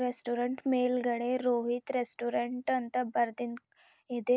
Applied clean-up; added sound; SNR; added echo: none; none; none; none.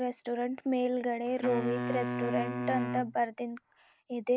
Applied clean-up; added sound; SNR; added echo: none; Wind instrument, woodwind instrument; 4 dB; none.